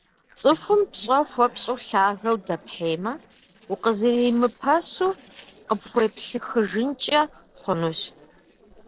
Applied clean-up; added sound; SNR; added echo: neural separator model SepFormer DNS4.